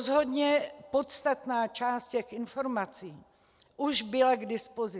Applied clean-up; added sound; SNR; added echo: none; none; none; none.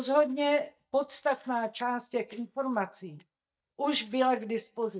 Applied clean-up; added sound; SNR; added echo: neural mask model DeepFilterNet 3.